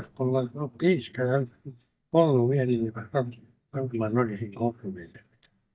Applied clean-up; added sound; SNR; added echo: neural mask model DeepFilterNet 3.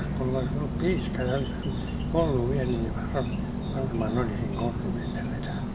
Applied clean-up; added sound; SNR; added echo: none; Insect; -1 dB; reverberation time 1.0 s.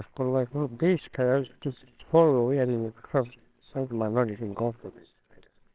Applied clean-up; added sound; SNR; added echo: neural separator model SepFormer WHAMR!.